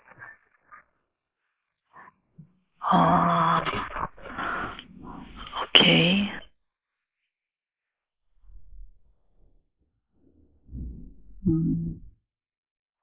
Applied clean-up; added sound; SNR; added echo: neural mask model Resemble Enhance denoiser.